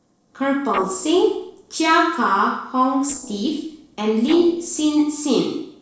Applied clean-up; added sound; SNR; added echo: neural separator model SepFormer DNS4.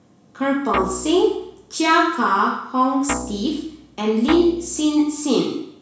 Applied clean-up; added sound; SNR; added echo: none; Guitar; 11 dB; reverberation time 0.7 s.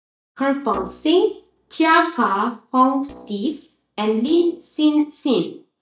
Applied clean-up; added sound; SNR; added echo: neural mask model DeepFilterNet 3.